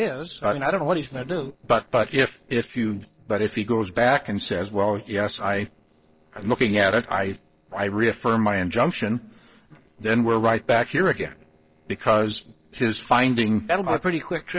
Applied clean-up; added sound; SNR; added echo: neural separator model SepFormer DNS4.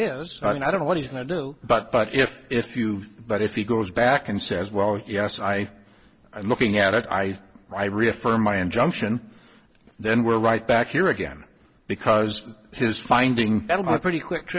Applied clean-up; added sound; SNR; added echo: none; none; none; none.